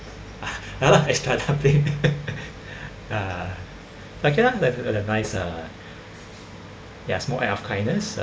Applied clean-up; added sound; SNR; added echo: none; none; none; none.